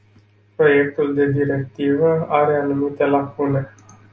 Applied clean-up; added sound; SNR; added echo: none; none; none; none.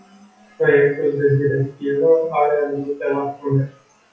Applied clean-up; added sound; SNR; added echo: classical method WPE with log-MMSE.